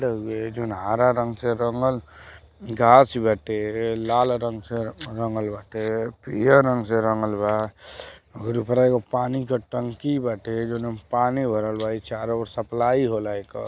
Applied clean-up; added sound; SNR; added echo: none; none; none; none.